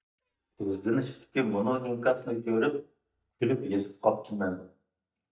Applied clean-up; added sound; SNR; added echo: neural mask model DeepFilterNet 3.